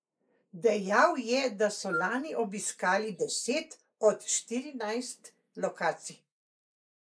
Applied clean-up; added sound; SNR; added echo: neural mask model Resemble Enhance denoiser.